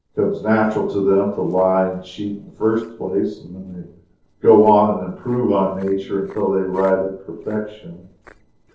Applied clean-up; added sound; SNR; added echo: neural separator model SepFormer DNS4.